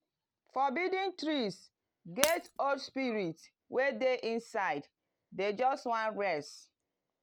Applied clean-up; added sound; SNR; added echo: none; Shatter; 7 dB; none.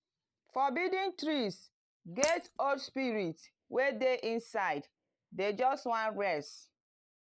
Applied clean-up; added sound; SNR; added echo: neural mask model Resemble Enhance denoiser.